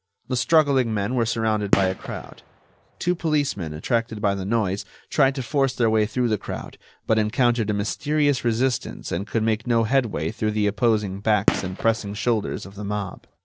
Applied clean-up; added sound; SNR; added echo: none; Gunshot, gunfire; 8 dB; none.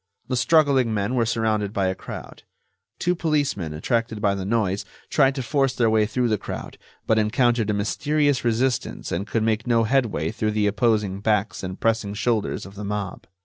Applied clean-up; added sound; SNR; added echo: none; none; none; none.